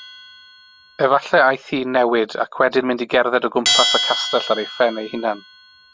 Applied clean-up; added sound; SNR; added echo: none; Bell; 7 dB; none.